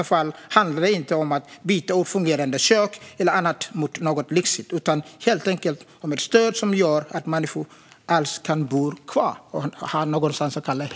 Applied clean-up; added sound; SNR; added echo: none; none; none; none.